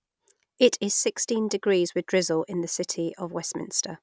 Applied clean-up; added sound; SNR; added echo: none; none; none; none.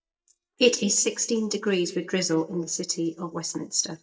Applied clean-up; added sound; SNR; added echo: neural mask model DeepFilterNet 3.